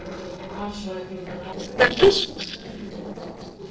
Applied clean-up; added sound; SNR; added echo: neural separator model SepFormer DNS4.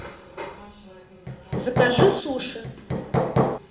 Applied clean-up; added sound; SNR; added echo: none; Hammer; -4 dB; reverberation time 0.8 s.